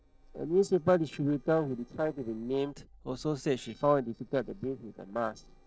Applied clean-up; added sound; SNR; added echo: neural separator model SepFormer DNS4.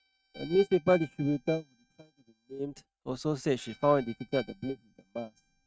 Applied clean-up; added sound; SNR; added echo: neural mask model RNNoise.